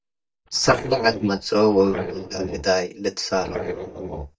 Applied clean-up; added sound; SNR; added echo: neural mask model DeepFilterNet 3.